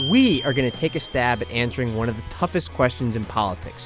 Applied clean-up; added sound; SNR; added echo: none; Glockenspiel; 14 dB; none.